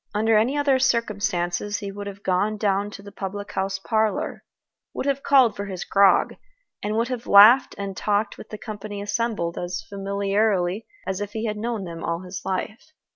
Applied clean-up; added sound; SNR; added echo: none; none; none; none.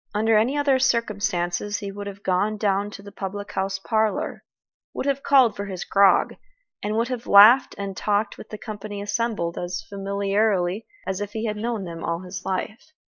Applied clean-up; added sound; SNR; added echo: neural mask model Resemble Enhance denoiser.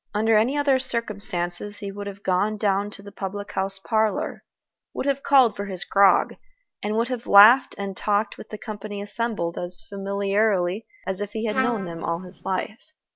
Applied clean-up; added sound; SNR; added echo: none; Trumpet; 7 dB; none.